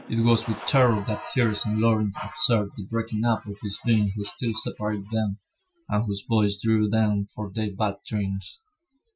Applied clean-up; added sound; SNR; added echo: classical method Wiener filter.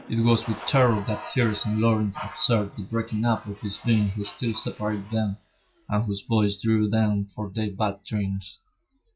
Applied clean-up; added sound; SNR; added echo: classical method log-MMSE.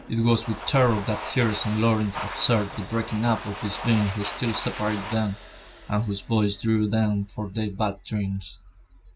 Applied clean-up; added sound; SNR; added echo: none; Domestic sounds, home sounds; 13 dB; none.